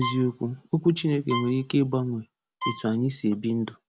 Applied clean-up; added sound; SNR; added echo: none; Bowed string instrument; 12 dB; none.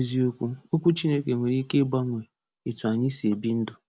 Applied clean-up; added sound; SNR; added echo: none; none; none; none.